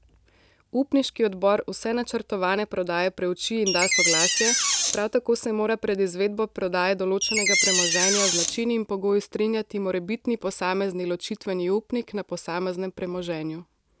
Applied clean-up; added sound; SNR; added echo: none; Door; -3 dB; none.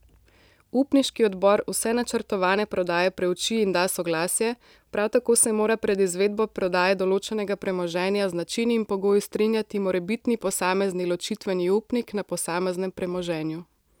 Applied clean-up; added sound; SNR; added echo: none; none; none; none.